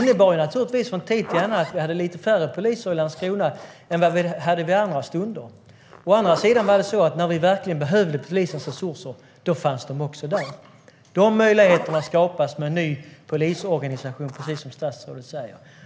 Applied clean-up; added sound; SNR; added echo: none; Zipper (clothing); 18 dB; none.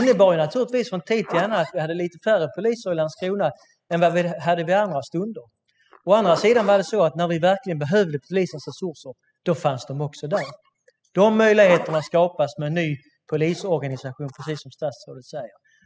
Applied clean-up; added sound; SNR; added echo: classical method spectral subtraction.